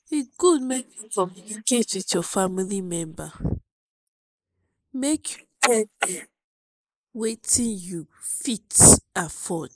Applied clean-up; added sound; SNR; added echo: neural mask model Resemble Enhance denoiser.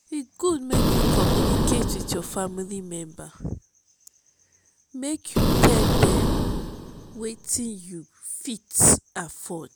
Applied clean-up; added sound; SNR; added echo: none; Boom; -5 dB; none.